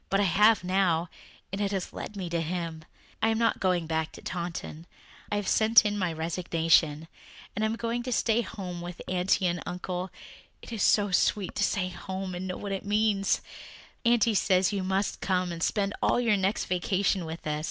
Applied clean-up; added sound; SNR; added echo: none; none; none; none.